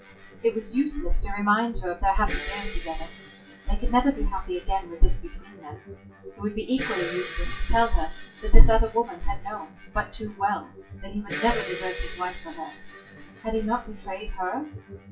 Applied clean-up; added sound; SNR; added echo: classical method WPE with log-MMSE.